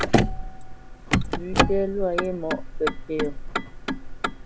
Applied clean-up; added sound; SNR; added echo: none; Motor vehicle (road); -5 dB; none.